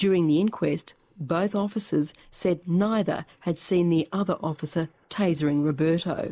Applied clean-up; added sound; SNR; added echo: neural mask model Resemble Enhance denoiser.